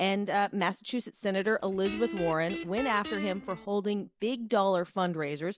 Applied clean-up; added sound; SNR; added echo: none; Guitar; 10 dB; none.